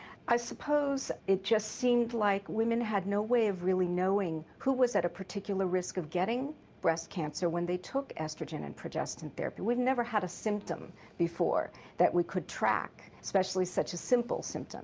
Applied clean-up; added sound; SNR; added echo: none; none; none; none.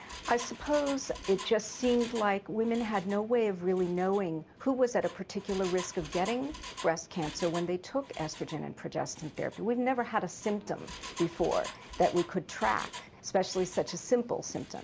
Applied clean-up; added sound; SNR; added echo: none; Engine; 15 dB; none.